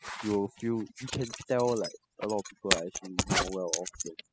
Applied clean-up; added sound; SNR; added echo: classical method spectral subtraction.